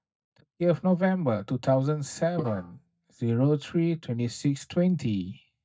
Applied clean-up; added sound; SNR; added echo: neural mask model DeepFilterNet 3.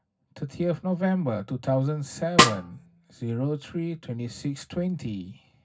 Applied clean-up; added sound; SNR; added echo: none; Snare drum; -5 dB; reverberation time 0.4 s.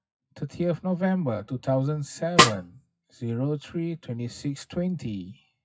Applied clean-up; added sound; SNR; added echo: classical method WPE with log-MMSE.